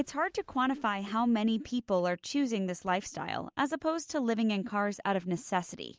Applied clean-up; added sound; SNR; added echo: none; none; none; none.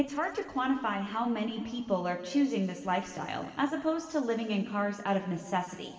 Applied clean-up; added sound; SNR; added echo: none; none; none; reverberation time 2.0 s.